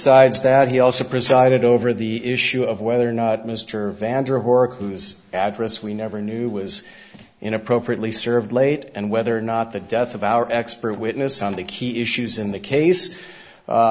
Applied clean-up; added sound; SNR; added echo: none; none; none; none.